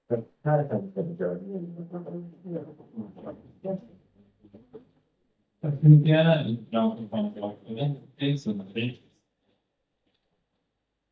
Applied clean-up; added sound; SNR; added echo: neural mask model DeepFilterNet 3.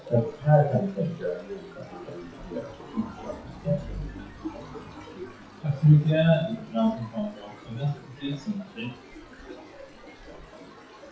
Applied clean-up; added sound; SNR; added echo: classical method WPE with log-MMSE.